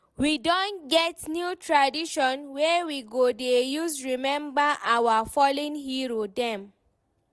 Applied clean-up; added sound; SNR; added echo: none; none; none; none.